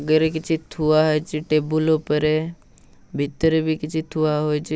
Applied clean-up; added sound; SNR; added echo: none; none; none; none.